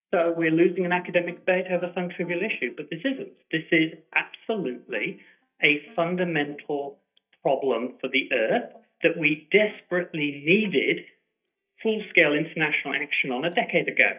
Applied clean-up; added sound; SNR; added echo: neural mask model DeepFilterNet 3.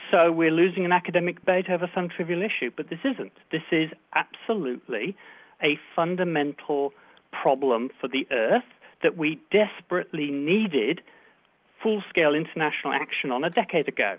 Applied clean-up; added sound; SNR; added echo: none; none; none; none.